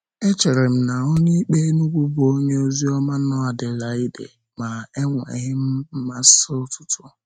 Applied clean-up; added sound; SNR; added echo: neural mask model RNNoise.